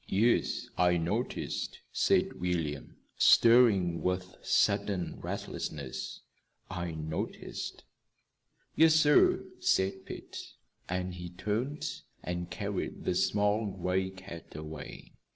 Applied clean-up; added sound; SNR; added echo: none; none; none; none.